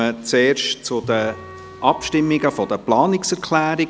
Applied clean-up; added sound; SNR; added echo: none; Wind instrument, woodwind instrument + Tabla; 20 dB; none.